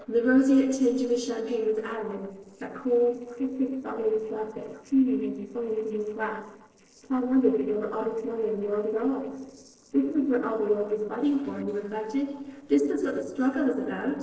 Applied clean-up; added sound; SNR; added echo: neural separator model SepFormer DNS4.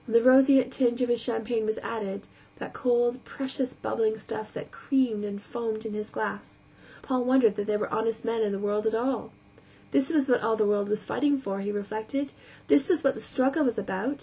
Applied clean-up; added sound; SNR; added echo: none; none; none; none.